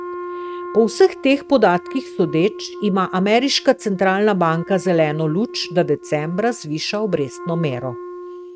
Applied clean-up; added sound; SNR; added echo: neural mask model RNNoise.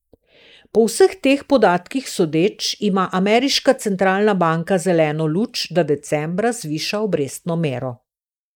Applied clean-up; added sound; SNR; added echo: neural mask model Resemble Enhance denoiser.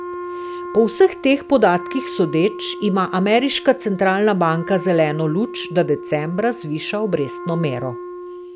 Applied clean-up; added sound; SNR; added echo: none; Wind instrument, woodwind instrument; 12 dB; none.